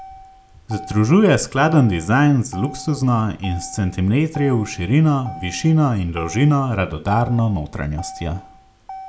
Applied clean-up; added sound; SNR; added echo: none; Motor vehicle (road); 19 dB; none.